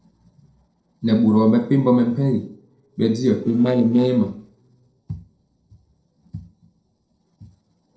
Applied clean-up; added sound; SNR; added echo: neural separator model SepFormer DNS4.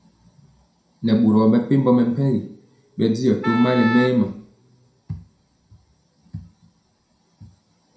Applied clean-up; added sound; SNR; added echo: none; Wind instrument, woodwind instrument; 7 dB; reverberation time 0.4 s.